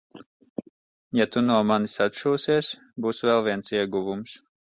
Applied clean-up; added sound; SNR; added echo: none; none; none; none.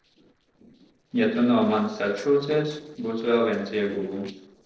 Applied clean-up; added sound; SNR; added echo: neural separator model SepFormer DNS4.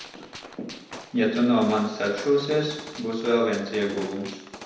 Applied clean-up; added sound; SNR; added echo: none; Gunshot, gunfire; 17 dB; reverberation time 0.9 s.